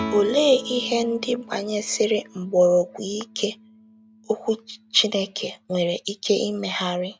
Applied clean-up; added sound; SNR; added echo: none; Guitar; 16 dB; none.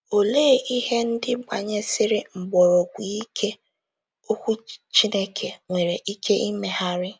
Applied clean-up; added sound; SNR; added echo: none; none; none; none.